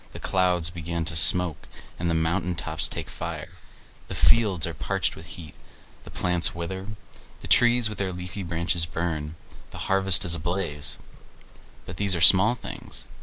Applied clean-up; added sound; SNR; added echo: neural mask model Resemble Enhance denoiser.